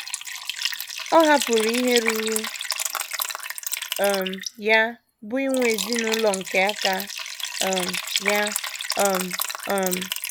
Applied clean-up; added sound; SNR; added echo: none; Liquid; 4 dB; none.